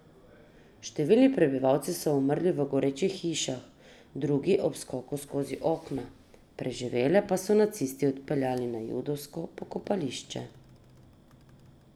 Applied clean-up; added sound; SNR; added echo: none; none; none; none.